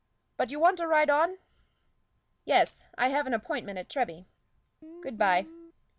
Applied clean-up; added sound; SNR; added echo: none; Guitar; 17 dB; none.